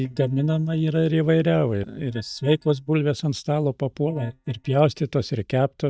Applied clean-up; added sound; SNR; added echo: neural mask model DeepFilterNet 3.